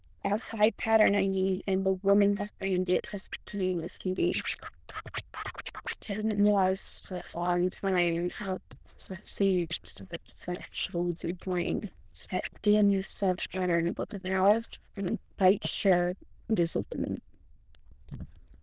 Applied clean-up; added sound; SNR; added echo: neural diffusion model UNIVERSE++.